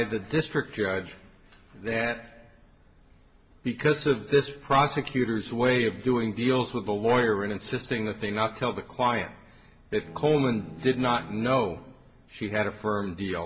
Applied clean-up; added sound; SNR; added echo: none; Bowed string instrument; 19 dB; reverberation time 0.2 s.